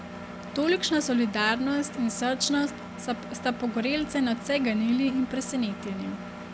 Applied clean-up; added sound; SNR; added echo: none; Engine; 11 dB; none.